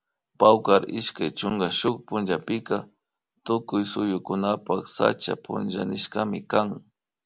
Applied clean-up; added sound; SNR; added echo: none; none; none; none.